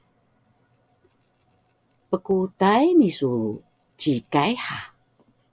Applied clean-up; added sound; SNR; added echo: none; none; none; none.